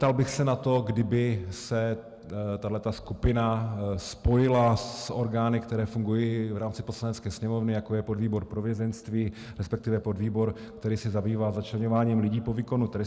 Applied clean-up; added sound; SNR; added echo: none; none; none; none.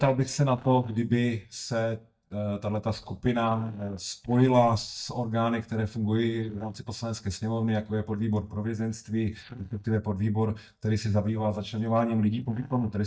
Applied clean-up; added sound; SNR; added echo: neural mask model DeepFilterNet 3.